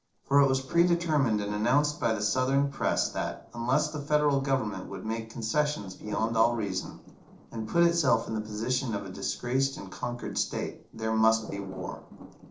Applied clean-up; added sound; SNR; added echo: neural separator model SepFormer DNS4.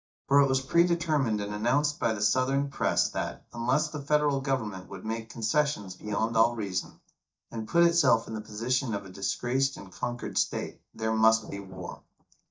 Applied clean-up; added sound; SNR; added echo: neural mask model DeepFilterNet 3.